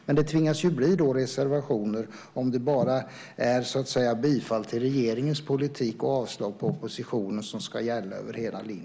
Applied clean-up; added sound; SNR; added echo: none; none; none; none.